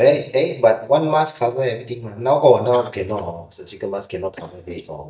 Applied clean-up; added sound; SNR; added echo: neural mask model DeepFilterNet 3.